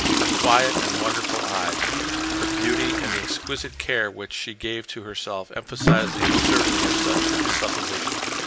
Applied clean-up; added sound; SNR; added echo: none; Toilet flush / Water + Domestic sounds, home sounds; -4 dB; none.